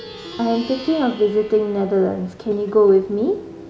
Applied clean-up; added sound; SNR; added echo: none; Plucked string instrument; 19 dB; none.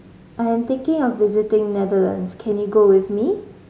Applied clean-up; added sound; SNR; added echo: none; none; none; none.